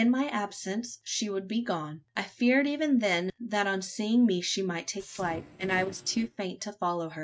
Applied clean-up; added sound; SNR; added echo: neural mask model RNNoise.